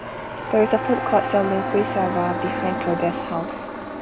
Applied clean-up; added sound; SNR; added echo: none; Brass instrument + Aircraft; 3 dB; none.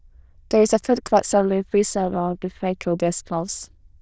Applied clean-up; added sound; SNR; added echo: neural diffusion model UNIVERSE++.